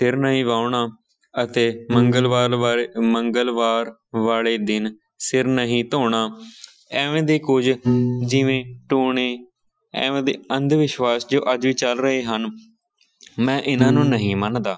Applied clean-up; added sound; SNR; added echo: classical method Wiener filter.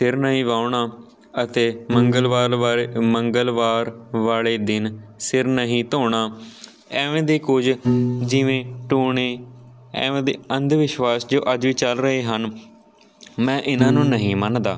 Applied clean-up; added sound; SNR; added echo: none; Piano; 8 dB; none.